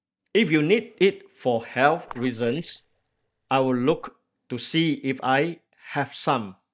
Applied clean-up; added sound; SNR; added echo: neural mask model DeepFilterNet 3.